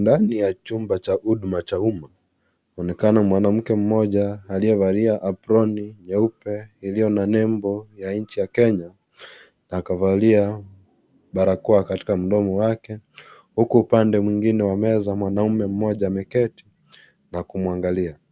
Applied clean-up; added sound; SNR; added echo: none; none; none; none.